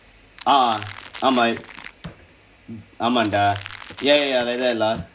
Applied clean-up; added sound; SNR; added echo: none; Crackle; 17 dB; none.